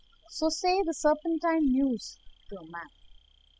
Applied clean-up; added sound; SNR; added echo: classical method spectral subtraction.